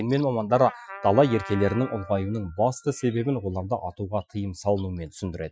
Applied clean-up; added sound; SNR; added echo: classical method Wiener filter.